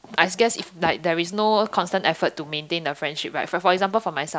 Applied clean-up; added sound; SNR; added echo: none; none; none; none.